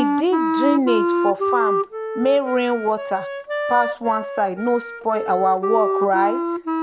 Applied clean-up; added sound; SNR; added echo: none; Wind instrument, woodwind instrument; 2 dB; none.